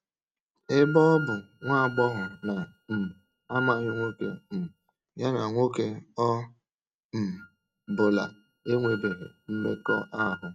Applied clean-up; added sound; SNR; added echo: neural mask model RNNoise.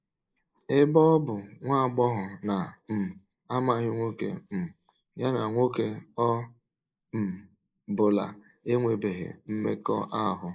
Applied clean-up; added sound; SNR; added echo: neural mask model Resemble Enhance denoiser.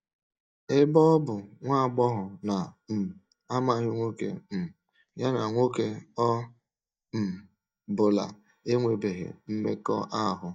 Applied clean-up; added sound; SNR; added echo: neural mask model DeepFilterNet 3.